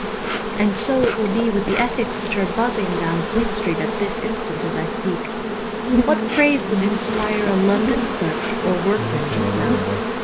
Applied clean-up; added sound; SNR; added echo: none; Insect; 1 dB; none.